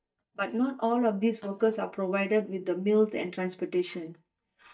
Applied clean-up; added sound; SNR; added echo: neural mask model DeepFilterNet 3.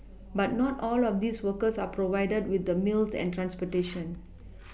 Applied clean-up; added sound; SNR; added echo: none; none; none; none.